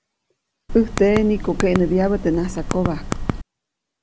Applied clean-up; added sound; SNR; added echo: none; Typing; 5 dB; none.